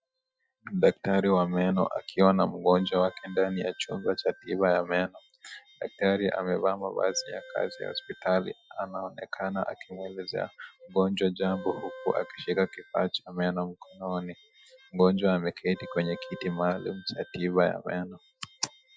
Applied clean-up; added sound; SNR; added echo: classical method Wiener filter.